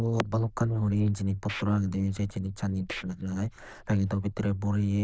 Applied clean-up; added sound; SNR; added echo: neural diffusion model UNIVERSE++.